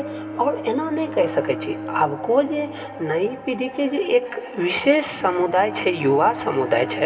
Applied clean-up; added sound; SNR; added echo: none; Bowed string instrument; 13 dB; reverberation time 1.2 s.